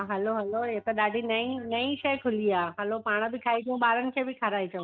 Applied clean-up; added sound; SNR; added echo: neural mask model RNNoise.